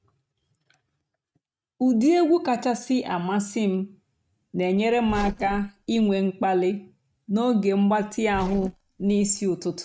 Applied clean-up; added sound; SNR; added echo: neural mask model RNNoise.